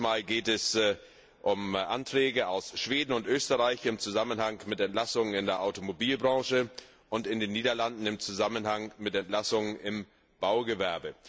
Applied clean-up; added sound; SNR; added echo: none; none; none; none.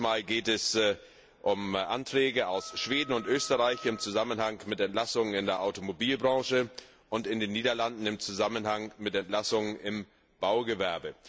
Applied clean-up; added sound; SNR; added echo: none; Wind instrument, woodwind instrument; 17 dB; none.